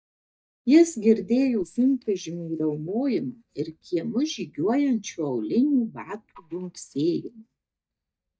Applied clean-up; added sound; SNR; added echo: neural mask model DeepFilterNet 3.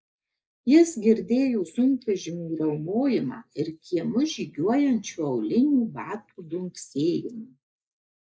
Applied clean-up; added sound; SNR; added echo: neural mask model Resemble Enhance denoiser.